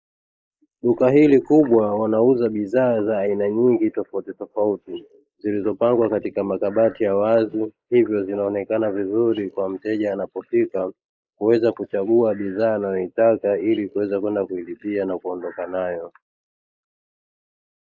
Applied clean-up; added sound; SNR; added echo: neural mask model Resemble Enhance denoiser.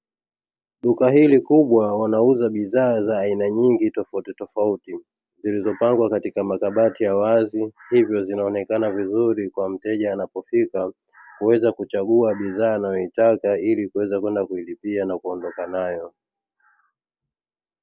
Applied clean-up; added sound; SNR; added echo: none; none; none; none.